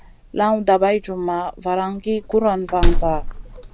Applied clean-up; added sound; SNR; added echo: none; Slam; 2 dB; none.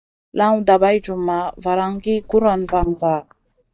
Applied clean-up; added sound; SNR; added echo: neural mask model DeepFilterNet 3.